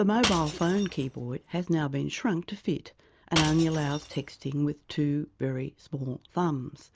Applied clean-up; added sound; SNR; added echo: none; Shatter / Crushing; 9 dB; none.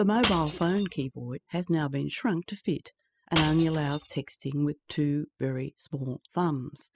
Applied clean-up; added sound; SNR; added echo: classical method spectral subtraction.